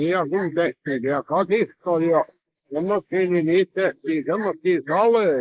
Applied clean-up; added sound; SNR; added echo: neural mask model Resemble Enhance denoiser.